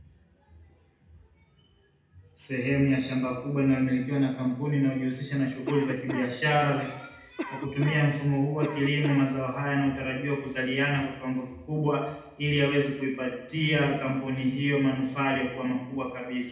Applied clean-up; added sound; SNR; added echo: none; Cough; 10 dB; reverberation time 0.8 s.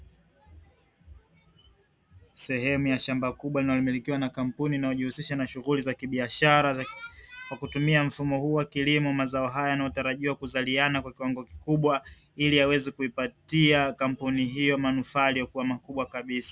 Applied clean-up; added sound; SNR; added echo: none; none; none; none.